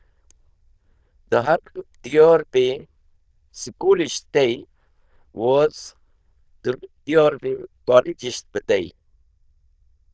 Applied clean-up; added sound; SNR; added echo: neural diffusion model UNIVERSE++.